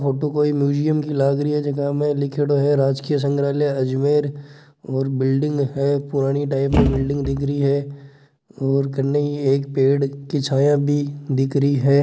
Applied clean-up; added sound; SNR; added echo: none; Thump, thud; 3 dB; none.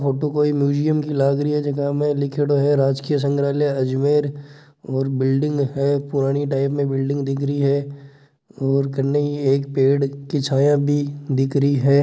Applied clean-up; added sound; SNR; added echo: none; none; none; none.